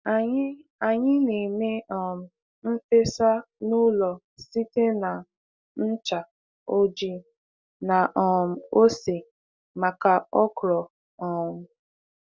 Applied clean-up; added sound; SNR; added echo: none; none; none; none.